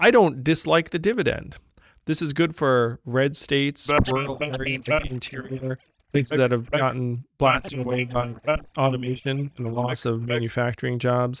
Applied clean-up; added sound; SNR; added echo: neural mask model DeepFilterNet 3.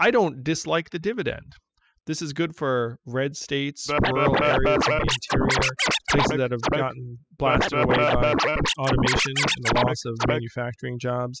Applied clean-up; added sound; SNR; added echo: classical method spectral subtraction.